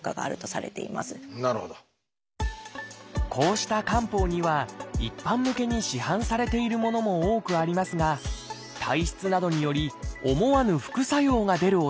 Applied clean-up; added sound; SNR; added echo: none; none; none; none.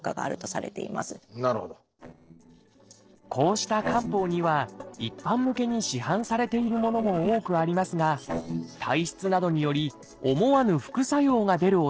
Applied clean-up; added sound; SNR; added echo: neural separator model SepFormer DNS4.